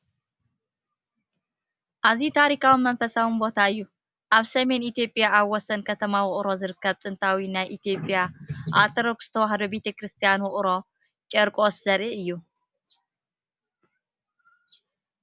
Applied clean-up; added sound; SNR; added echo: none; none; none; none.